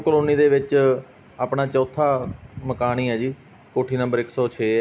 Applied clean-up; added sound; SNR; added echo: none; none; none; none.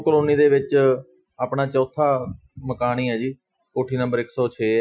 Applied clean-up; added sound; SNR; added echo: classical method Wiener filter.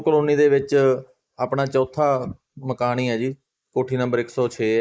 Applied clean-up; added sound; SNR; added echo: neural mask model Resemble Enhance denoiser.